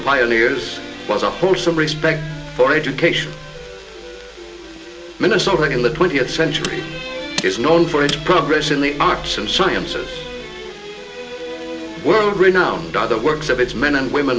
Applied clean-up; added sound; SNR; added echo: none; Tools; 13 dB; reverberation time 0.2 s.